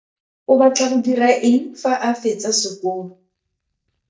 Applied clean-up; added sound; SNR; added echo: neural mask model DeepFilterNet 3.